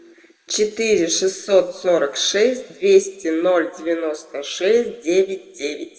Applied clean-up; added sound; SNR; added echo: none; none; none; reverberation time 1.4 s.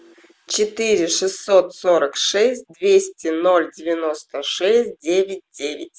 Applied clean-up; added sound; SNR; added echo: none; none; none; none.